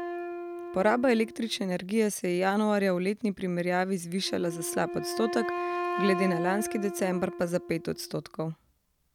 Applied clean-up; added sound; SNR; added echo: none; Wind instrument, woodwind instrument; 8 dB; none.